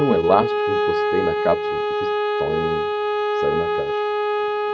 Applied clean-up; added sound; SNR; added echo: neural mask model RNNoise.